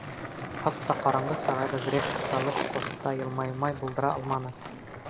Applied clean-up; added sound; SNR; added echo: none; Skateboard; 3 dB; none.